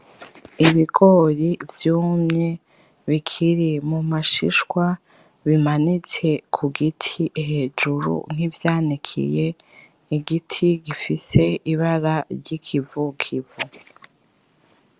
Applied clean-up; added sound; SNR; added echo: none; none; none; none.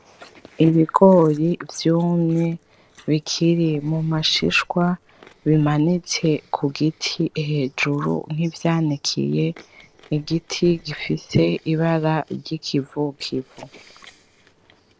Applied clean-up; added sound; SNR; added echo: neural separator model SepFormer DNS4.